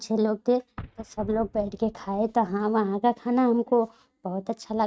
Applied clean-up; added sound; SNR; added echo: neural mask model RNNoise.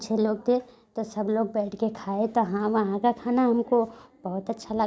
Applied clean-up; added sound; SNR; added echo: none; none; none; none.